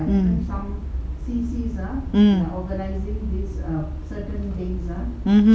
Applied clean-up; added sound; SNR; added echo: none; none; none; none.